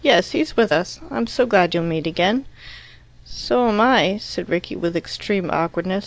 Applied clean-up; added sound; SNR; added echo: none; none; none; none.